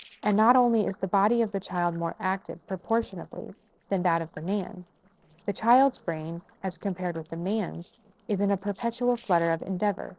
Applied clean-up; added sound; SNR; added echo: neural separator model SepFormer DNS4.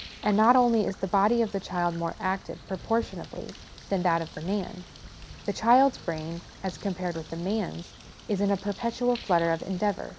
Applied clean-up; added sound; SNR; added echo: none; Bird; 18 dB; none.